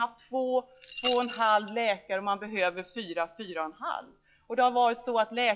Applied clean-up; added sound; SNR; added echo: classical method log-MMSE.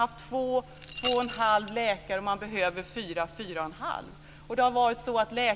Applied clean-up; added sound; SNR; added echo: none; Rattle / Keys jangling; 12 dB; none.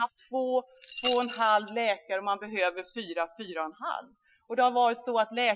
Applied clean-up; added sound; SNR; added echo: classical method Wiener filter.